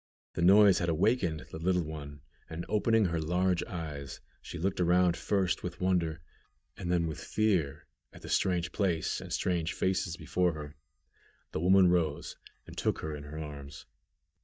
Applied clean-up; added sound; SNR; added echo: neural mask model DeepFilterNet 3.